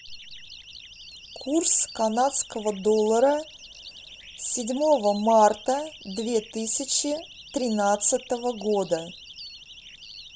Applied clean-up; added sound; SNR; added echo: none; Siren + Bird vocalization, bird call, bird song; 18 dB; none.